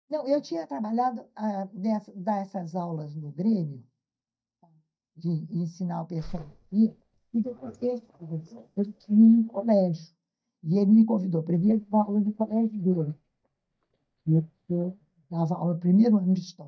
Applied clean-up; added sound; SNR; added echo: neural mask model DeepFilterNet 3.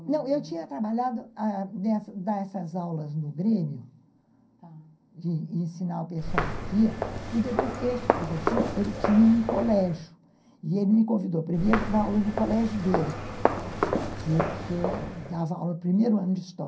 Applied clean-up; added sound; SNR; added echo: none; Walk, footsteps; 3 dB; reverberation time 0.3 s.